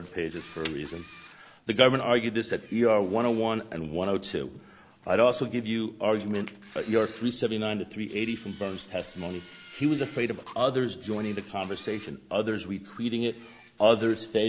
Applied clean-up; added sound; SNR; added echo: none; Camera; 20 dB; none.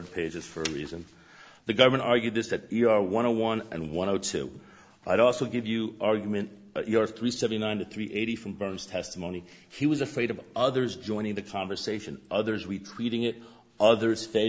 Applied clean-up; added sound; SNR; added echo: none; none; none; none.